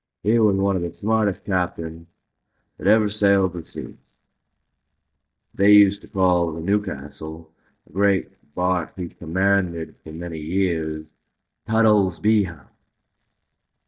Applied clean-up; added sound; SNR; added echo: neural mask model DeepFilterNet 3.